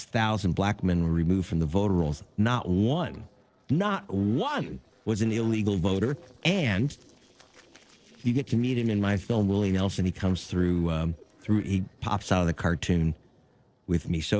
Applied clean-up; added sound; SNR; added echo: neural separator model SepFormer DNS4.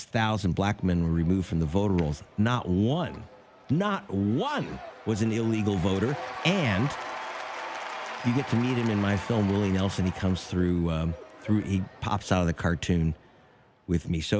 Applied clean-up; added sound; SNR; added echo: none; Applause / Crowd / Cheering; 14 dB; none.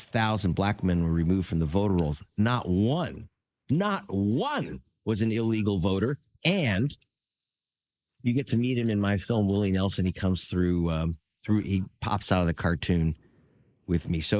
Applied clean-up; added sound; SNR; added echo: neural mask model Resemble Enhance denoiser.